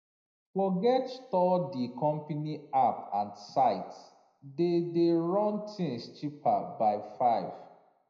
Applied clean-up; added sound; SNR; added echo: none; none; none; reverberation time 0.7 s.